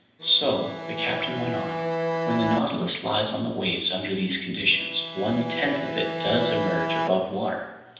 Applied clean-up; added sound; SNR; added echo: none; Bowed string instrument; 3 dB; reverberation time 0.9 s.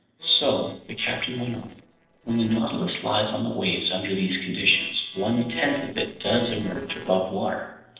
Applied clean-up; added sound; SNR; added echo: neural separator model SepFormer DNS4.